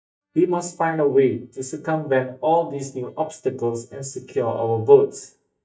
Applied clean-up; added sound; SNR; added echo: neural mask model DeepFilterNet 3.